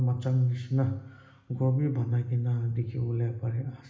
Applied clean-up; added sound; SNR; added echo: none; none; none; reverberation time 1.1 s.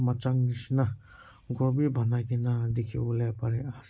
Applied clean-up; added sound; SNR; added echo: none; none; none; none.